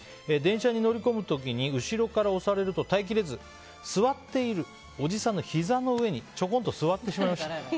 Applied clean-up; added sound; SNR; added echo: none; none; none; none.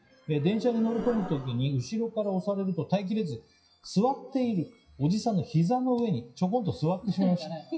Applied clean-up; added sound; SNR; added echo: classical method WPE with log-MMSE.